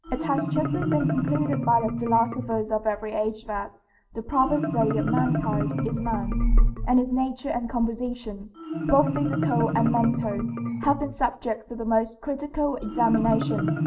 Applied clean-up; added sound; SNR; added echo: none; Marimba, xylophone; 4 dB; reverberation time 0.4 s.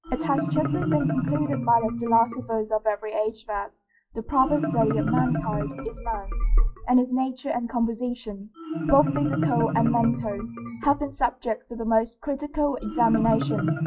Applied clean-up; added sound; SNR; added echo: classical method WPE with log-MMSE.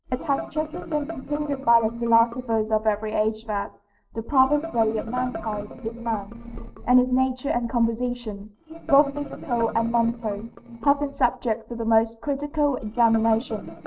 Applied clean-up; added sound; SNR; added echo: neural separator model SepFormer DNS4.